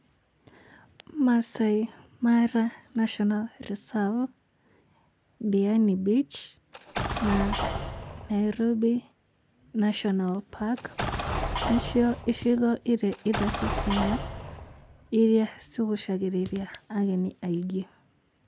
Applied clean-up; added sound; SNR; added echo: none; Explosion; 5 dB; none.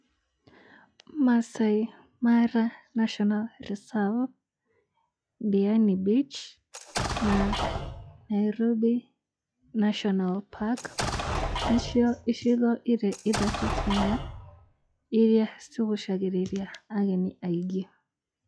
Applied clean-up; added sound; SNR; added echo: classical method log-MMSE.